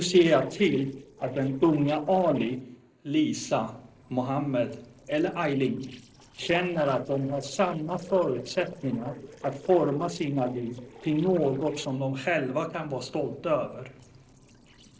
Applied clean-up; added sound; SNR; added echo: neural separator model SepFormer DNS4.